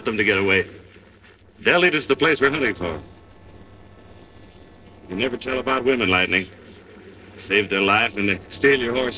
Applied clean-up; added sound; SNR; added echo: neural separator model SepFormer DNS4.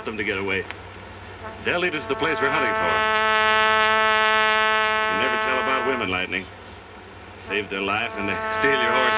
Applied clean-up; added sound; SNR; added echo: none; Trumpet; -4 dB; reverberation time 0.3 s.